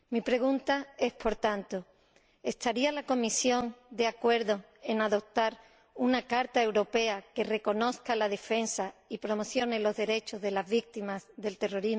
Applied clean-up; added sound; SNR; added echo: none; none; none; none.